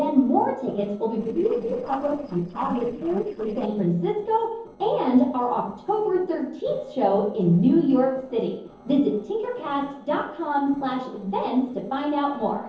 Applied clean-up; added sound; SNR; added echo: neural separator model SepFormer DNS4.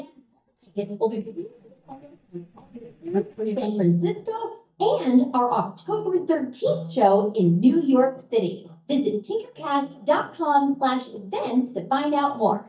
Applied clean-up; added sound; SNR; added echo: neural mask model DeepFilterNet 3.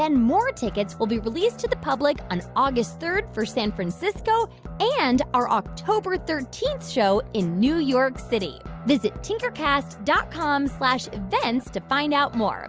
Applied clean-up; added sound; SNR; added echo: none; none; none; none.